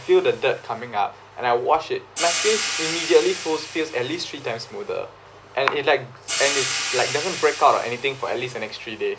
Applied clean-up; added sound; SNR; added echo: none; Hi-hat; 8 dB; none.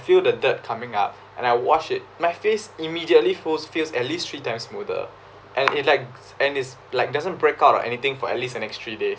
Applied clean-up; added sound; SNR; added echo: none; none; none; none.